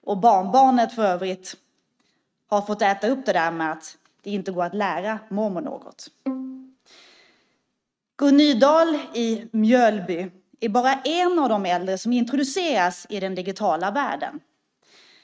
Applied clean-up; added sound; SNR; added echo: neural mask model RNNoise.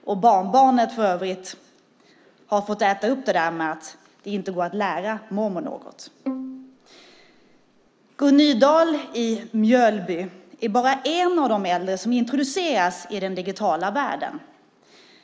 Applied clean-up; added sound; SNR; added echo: none; Bowed string instrument; 13 dB; none.